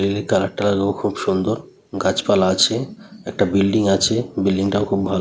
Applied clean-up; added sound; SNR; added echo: none; none; none; none.